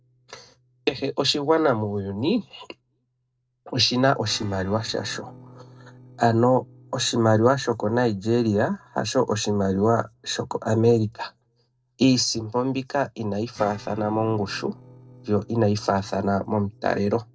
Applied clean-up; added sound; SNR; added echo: neural separator model SepFormer DNS4.